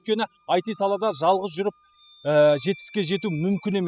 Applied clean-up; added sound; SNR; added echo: classical method spectral subtraction.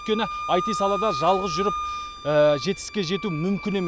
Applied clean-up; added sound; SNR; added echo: none; Wind instrument, woodwind instrument; 7 dB; none.